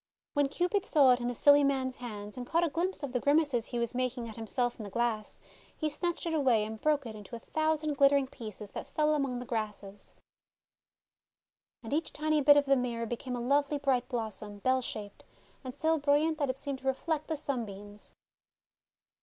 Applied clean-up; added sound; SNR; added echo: none; none; none; none.